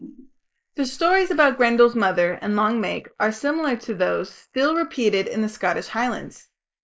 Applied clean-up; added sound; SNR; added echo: neural mask model Resemble Enhance denoiser.